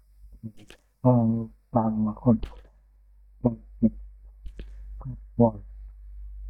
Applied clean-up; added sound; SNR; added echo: neural mask model DeepFilterNet 3.